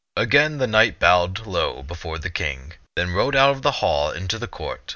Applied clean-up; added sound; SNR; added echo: none; none; none; none.